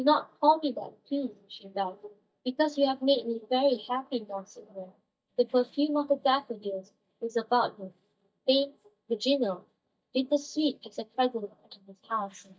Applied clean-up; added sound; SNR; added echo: neural mask model DeepFilterNet 3.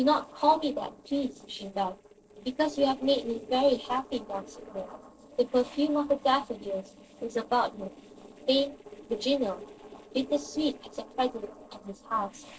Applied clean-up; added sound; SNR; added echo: neural separator model SepFormer DNS4.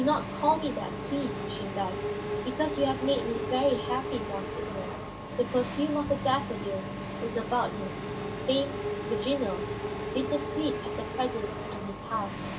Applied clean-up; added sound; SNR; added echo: none; Engine / Mechanisms; 3 dB; reverberation time 0.2 s.